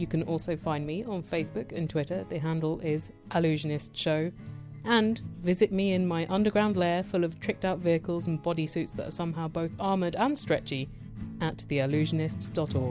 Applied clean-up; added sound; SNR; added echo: none; none; none; none.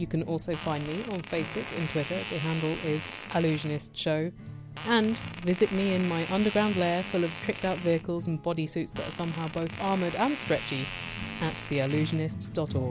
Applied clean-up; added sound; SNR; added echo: none; Fart; 12 dB; none.